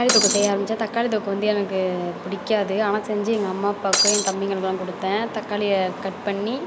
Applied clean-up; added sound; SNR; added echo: none; Shatter; -3 dB; none.